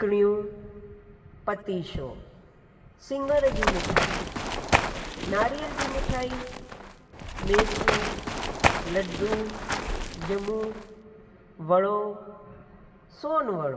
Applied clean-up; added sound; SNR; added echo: none; Run; -1 dB; reverberation time 2.0 s.